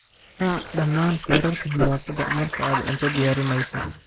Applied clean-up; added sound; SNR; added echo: neural mask model Resemble Enhance denoiser.